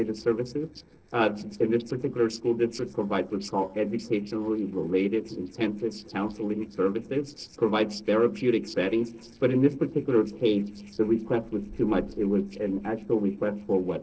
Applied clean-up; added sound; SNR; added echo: neural separator model SepFormer DNS4.